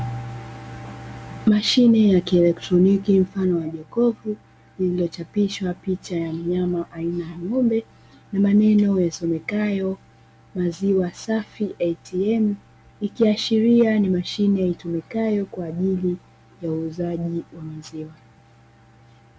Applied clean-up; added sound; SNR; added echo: none; none; none; none.